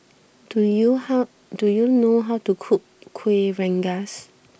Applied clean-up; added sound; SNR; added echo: none; none; none; none.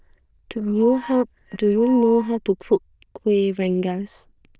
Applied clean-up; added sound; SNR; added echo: neural diffusion model UNIVERSE++.